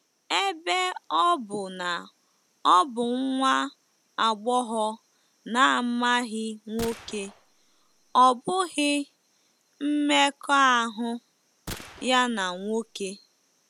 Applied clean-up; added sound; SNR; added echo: none; Gunshot, gunfire; 17 dB; none.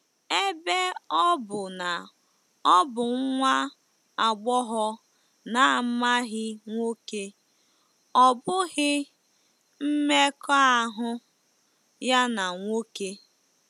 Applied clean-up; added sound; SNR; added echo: none; none; none; none.